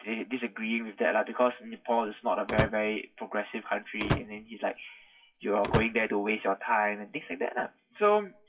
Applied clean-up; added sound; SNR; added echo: classical method WPE with log-MMSE.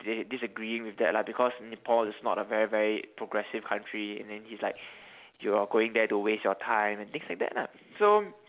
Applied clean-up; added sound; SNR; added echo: none; none; none; none.